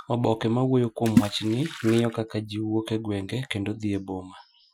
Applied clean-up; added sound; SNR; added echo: classical method Wiener filter.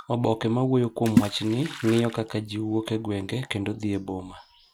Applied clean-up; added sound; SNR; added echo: none; Water / Splash, splatter; 3 dB; none.